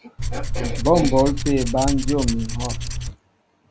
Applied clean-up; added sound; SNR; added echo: none; Tools; 1 dB; none.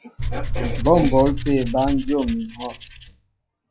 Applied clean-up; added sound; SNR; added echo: classical method log-MMSE.